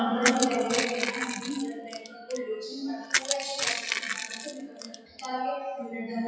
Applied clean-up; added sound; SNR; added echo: classical method WPE with log-MMSE.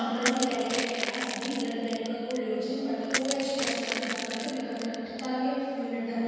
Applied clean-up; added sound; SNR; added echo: none; Crushing; 6 dB; reverberation time 2.1 s.